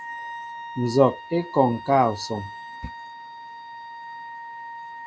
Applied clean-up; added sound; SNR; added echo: none; Wind instrument, woodwind instrument; 12 dB; none.